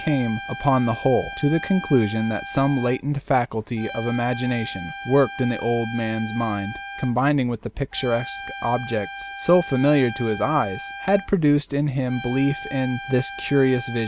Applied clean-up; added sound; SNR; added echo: none; Trumpet; 13 dB; none.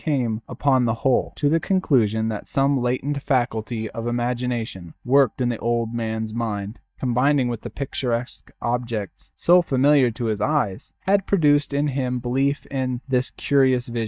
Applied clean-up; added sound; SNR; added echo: neural mask model DeepFilterNet 3.